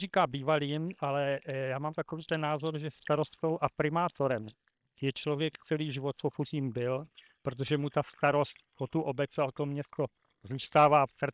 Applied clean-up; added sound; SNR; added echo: neural separator model SepFormer WHAM!.